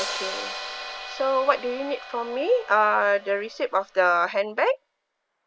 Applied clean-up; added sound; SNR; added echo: none; Hi-hat; 13 dB; none.